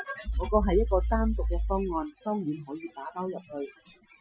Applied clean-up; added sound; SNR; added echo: classical method Wiener filter.